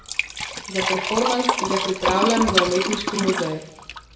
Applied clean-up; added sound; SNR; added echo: none; Liquid; 0 dB; reverberation time 0.8 s.